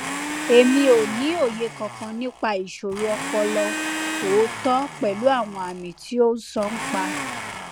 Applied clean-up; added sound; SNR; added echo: none; Domestic sounds, home sounds; 8 dB; none.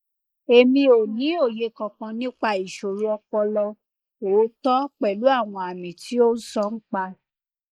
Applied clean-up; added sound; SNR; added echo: neural mask model Resemble Enhance denoiser.